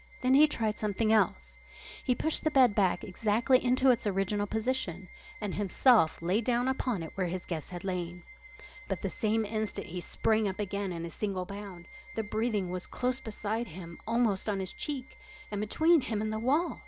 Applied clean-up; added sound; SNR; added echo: none; Bowed string instrument; 18 dB; none.